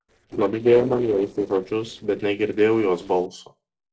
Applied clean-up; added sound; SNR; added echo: neural separator model SepFormer DNS4.